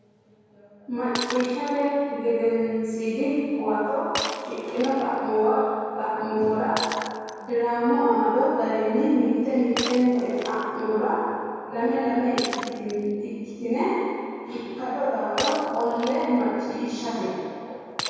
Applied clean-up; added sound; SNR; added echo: none; Shatter; 14 dB; reverberation time 2.1 s.